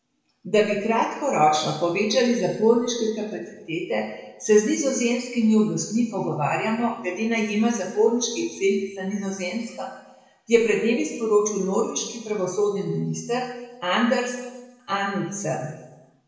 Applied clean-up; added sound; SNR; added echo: none; none; none; reverberation time 1.0 s.